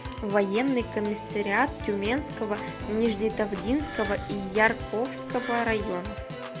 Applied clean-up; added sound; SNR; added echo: none; Wood + Organ; 8 dB; none.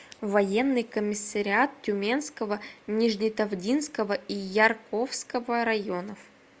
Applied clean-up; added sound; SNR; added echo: none; none; none; none.